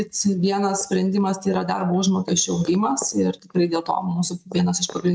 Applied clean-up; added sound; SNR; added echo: neural mask model Resemble Enhance denoiser.